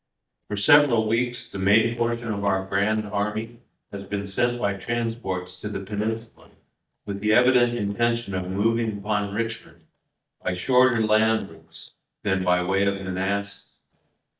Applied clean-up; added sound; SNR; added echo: neural mask model DeepFilterNet 3.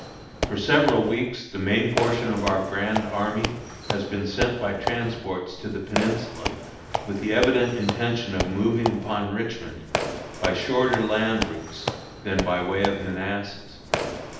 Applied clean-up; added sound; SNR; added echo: none; Squeak / Walk, footsteps; 6 dB; reverberation time 0.8 s.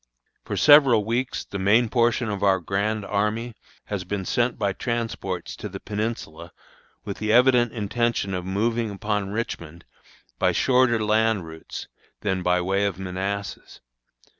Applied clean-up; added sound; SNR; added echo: none; none; none; none.